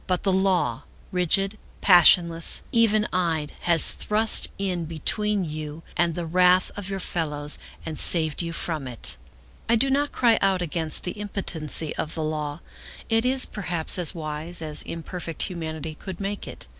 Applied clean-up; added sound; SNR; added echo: none; none; none; none.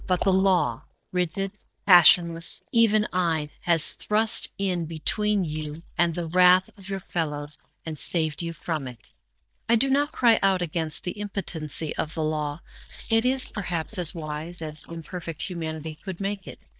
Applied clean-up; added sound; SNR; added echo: neural mask model DeepFilterNet 3.